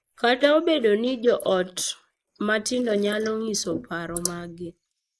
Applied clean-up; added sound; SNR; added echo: neural mask model Resemble Enhance denoiser.